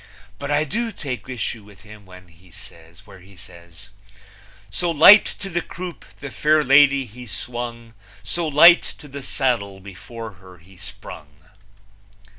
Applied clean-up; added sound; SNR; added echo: none; none; none; none.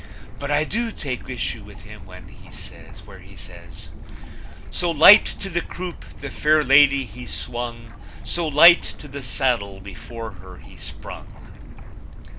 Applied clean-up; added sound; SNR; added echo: none; Stream / Bird; 9 dB; none.